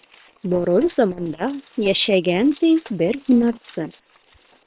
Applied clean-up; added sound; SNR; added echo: neural separator model SepFormer WHAM!.